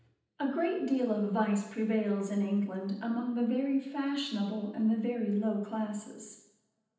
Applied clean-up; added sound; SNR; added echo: none; none; none; reverberation time 0.9 s.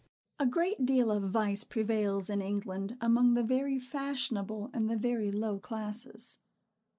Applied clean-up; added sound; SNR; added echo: none; none; none; none.